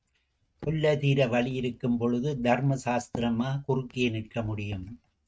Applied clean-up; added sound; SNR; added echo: neural mask model RNNoise.